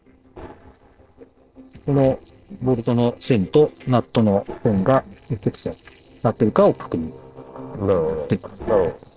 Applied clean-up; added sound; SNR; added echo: neural separator model SepFormer DNS4.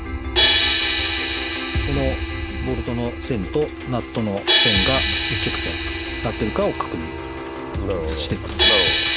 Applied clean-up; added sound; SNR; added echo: none; Crash cymbal; -2 dB; none.